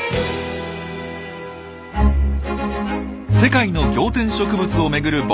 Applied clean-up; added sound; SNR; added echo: none; none; none; none.